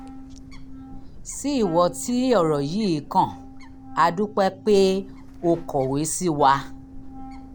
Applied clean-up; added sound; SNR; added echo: none; Bird + Wind instrument, woodwind instrument; 15 dB; none.